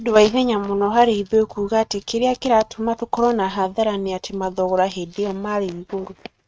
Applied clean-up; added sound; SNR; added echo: neural mask model RNNoise.